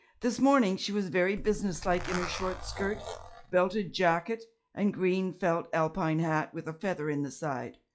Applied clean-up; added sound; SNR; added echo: classical method log-MMSE.